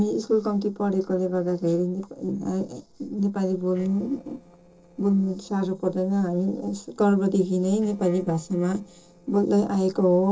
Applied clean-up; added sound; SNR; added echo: neural separator model SepFormer DNS4.